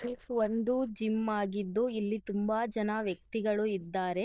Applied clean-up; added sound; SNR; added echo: neural diffusion model UNIVERSE++.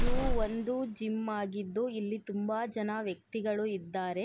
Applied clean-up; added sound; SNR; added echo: none; Explosion; 1 dB; none.